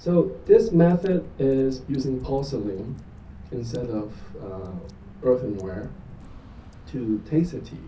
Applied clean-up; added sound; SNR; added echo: none; Drip / Water; 16 dB; reverberation time 0.3 s.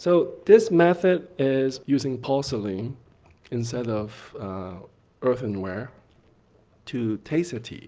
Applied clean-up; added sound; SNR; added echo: none; none; none; none.